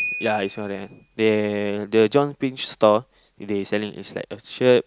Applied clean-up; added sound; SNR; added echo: none; Piano; 16 dB; none.